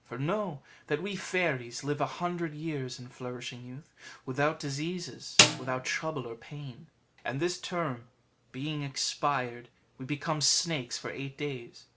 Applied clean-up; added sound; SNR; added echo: none; Snare drum; -5 dB; none.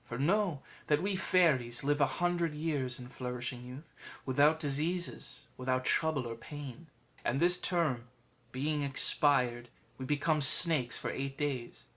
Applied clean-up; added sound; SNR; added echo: none; none; none; none.